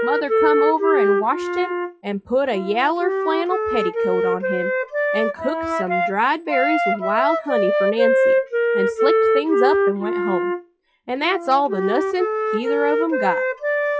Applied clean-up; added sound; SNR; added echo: classical method WPE with log-MMSE.